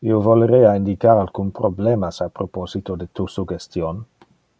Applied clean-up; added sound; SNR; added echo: none; none; none; none.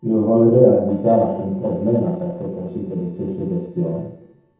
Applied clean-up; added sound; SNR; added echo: neural separator model SepFormer DNS4.